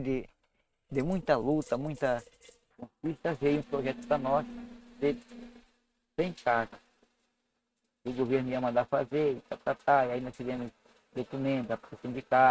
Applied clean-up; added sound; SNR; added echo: neural mask model RNNoise.